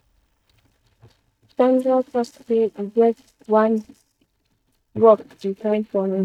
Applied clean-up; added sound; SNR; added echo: neural mask model DeepFilterNet 3.